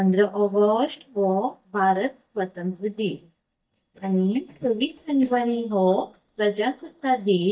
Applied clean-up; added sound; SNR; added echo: neural mask model DeepFilterNet 3.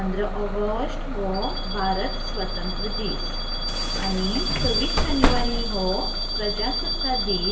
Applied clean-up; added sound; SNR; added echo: none; Bus / Alarm; -4 dB; reverberation time 0.7 s.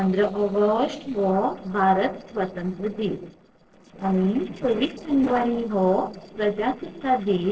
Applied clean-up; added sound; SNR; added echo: neural separator model SepFormer DNS4.